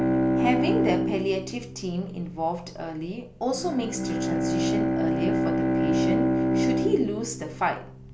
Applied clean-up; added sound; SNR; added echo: none; Bowed string instrument; -4 dB; none.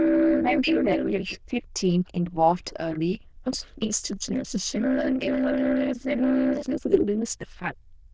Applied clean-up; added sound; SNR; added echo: neural diffusion model UNIVERSE++.